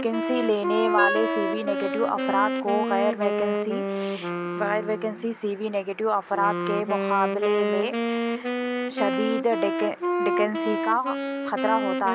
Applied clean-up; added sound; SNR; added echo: none; Wind instrument, woodwind instrument + Wind instrument, woodwind instrument; 0 dB; none.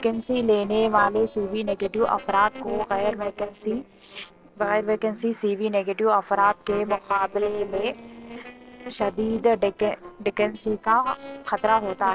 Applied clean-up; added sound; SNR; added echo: neural separator model SepFormer DNS4.